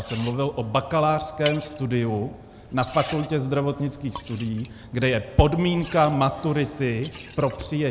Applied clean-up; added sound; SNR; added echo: none; Liquid; 18 dB; none.